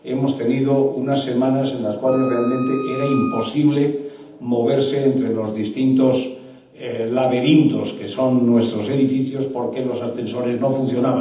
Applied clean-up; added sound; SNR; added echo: none; Wind instrument, woodwind instrument; 14 dB; reverberation time 0.8 s.